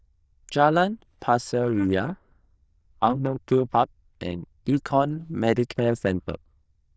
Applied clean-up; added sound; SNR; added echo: neural diffusion model UNIVERSE++.